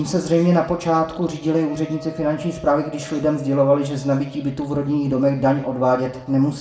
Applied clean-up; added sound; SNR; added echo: none; Wind instrument, woodwind instrument; 20 dB; reverberation time 0.7 s.